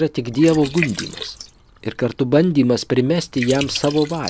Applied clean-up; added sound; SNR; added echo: none; Liquid; 14 dB; none.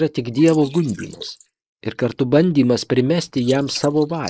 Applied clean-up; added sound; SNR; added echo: neural mask model Resemble Enhance denoiser.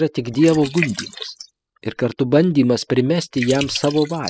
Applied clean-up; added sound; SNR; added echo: classical method spectral subtraction.